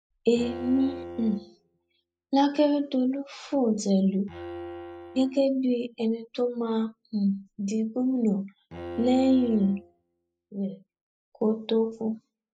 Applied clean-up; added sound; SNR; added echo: classical method spectral subtraction.